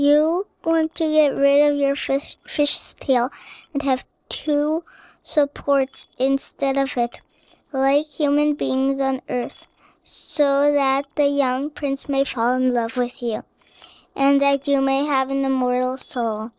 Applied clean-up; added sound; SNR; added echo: neural separator model SepFormer DNS4.